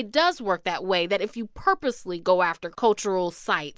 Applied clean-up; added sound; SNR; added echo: none; none; none; none.